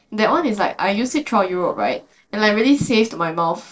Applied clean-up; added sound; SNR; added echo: neural separator model SepFormer DNS4.